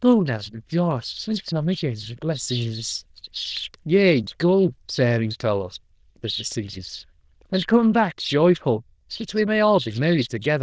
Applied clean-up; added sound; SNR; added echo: neural diffusion model UNIVERSE++.